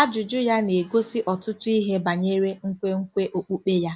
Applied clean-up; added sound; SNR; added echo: none; none; none; none.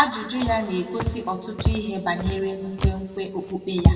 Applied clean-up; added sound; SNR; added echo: none; Walk, footsteps; 0 dB; reverberation time 2.1 s.